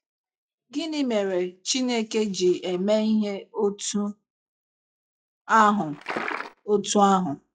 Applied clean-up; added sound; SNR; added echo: classical method log-MMSE.